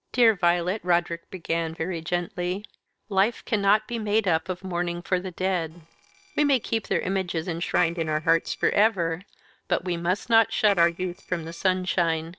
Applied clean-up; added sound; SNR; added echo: neural separator model SepFormer DNS4.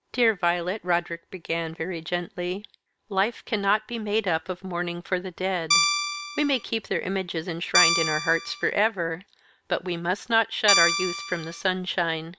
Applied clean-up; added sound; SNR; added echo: none; Guitar; -2 dB; none.